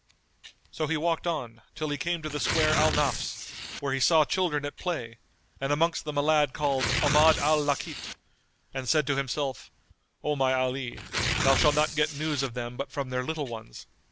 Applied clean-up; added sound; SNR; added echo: none; Tearing; 7 dB; none.